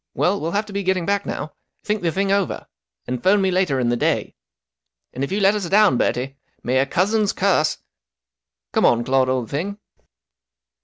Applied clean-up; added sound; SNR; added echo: none; none; none; none.